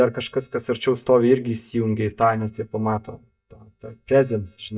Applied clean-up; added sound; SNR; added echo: neural mask model DeepFilterNet 3.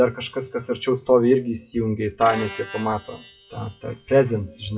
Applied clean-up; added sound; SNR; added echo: classical method WPE with log-MMSE.